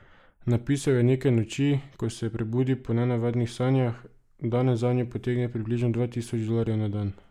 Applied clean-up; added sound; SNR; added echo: neural mask model Resemble Enhance denoiser.